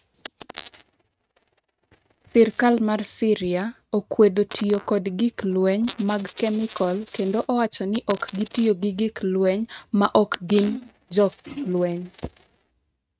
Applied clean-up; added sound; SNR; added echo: neural mask model RNNoise.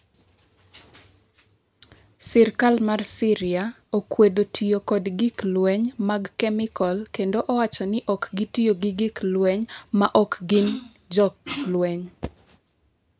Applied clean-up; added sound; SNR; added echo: none; none; none; none.